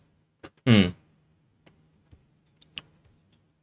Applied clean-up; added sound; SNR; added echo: neural mask model RNNoise.